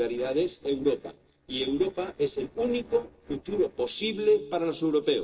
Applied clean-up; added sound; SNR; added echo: neural separator model SepFormer DNS4.